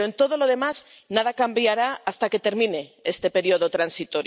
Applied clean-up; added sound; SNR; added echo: none; none; none; none.